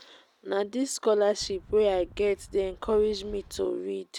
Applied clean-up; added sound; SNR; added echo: none; Wind; 18 dB; none.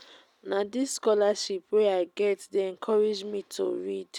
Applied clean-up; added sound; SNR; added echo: none; none; none; none.